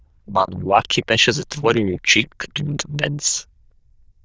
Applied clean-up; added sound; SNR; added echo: neural diffusion model UNIVERSE++.